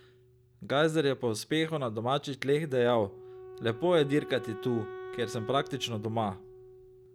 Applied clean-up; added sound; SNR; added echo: none; Wind instrument, woodwind instrument; 15 dB; none.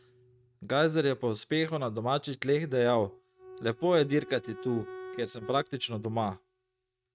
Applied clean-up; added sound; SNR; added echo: neural mask model RNNoise.